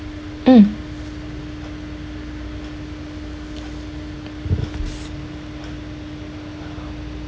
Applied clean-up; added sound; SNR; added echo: none; none; none; none.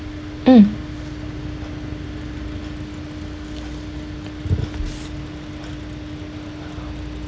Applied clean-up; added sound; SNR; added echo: none; Motor vehicle (road); 16 dB; none.